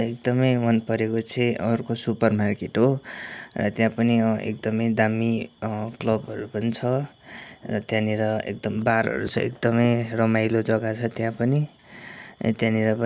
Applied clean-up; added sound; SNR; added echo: none; none; none; none.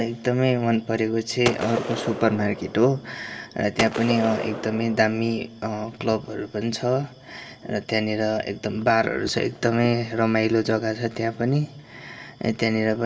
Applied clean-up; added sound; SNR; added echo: none; Gunshot, gunfire; 8 dB; reverberation time 0.4 s.